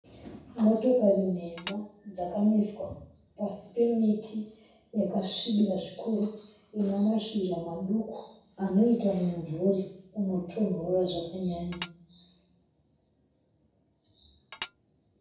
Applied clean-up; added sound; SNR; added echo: none; Tap / Dishes, pots, and pans; 10 dB; reverberation time 0.6 s.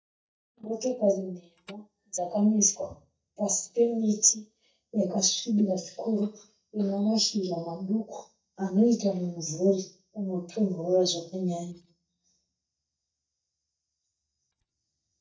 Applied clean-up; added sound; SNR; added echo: neural mask model DeepFilterNet 3.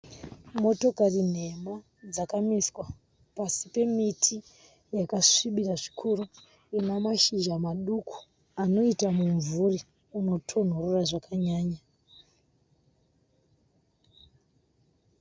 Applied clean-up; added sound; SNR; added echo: none; none; none; none.